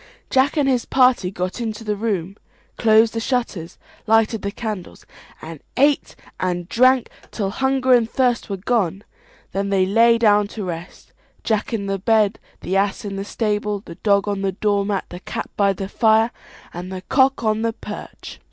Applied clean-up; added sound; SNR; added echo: none; none; none; none.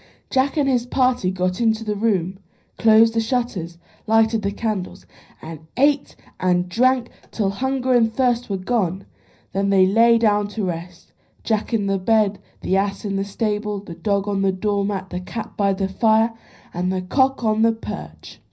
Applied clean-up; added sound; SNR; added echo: none; none; none; reverberation time 0.5 s.